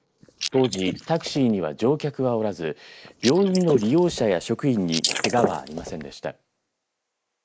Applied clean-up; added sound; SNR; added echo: neural mask model Resemble Enhance denoiser.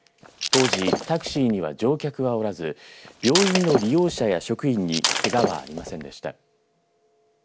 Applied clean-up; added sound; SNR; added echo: none; Shatter; 3 dB; none.